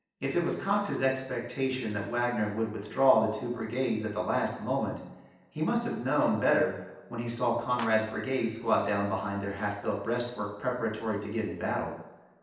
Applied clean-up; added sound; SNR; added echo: neural separator model SepFormer DNS4.